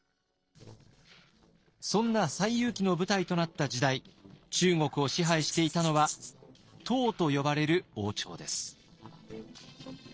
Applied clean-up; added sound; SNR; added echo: neural separator model SepFormer DNS4.